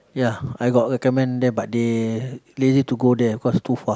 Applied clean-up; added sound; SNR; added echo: none; none; none; none.